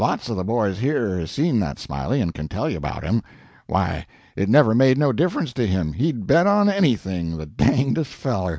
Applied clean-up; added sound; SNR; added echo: none; none; none; none.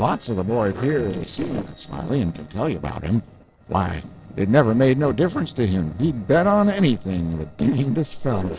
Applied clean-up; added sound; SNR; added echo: neural separator model SepFormer DNS4.